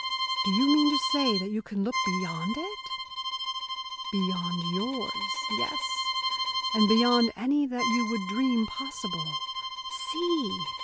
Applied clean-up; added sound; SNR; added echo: none; Bowed string instrument; 2 dB; none.